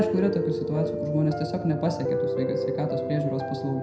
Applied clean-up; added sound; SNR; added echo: none; Piano; 1 dB; reverberation time 0.4 s.